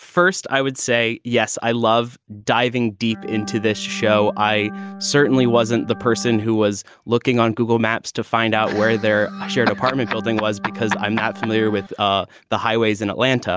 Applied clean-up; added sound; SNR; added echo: none; Organ; 13 dB; none.